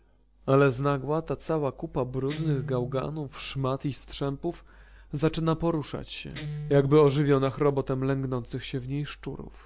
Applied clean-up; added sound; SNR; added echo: none; Guitar; 16 dB; none.